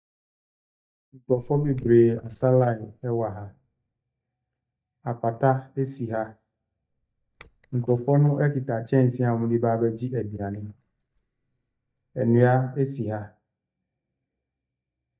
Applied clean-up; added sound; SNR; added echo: neural mask model DeepFilterNet 3.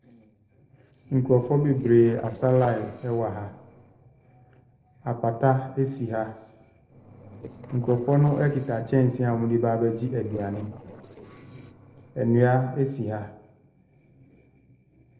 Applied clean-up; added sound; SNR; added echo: neural separator model SepFormer DNS4.